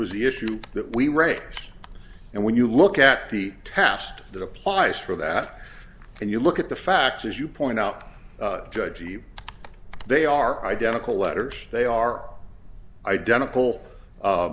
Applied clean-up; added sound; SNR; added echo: none; none; none; none.